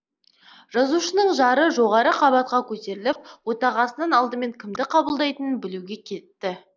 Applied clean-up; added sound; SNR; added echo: neural mask model Resemble Enhance denoiser.